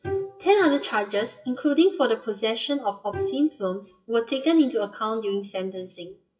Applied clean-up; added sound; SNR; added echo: classical method WPE with log-MMSE.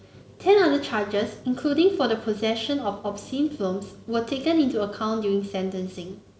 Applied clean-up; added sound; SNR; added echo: none; none; none; none.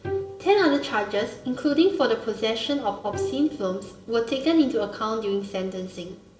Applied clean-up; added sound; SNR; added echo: none; Bowed string instrument; 13 dB; reverberation time 0.8 s.